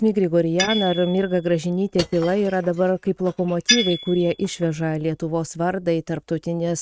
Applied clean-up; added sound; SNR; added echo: neural mask model RNNoise.